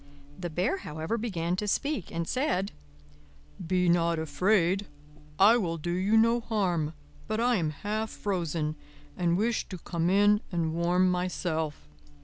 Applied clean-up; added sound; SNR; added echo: none; Buzz; 17 dB; none.